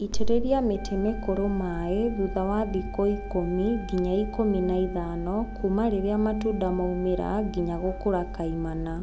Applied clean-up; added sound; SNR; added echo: none; Wind instrument, woodwind instrument; 19 dB; none.